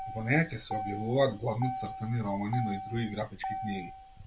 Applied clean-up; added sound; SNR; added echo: none; Motor vehicle (road); 8 dB; none.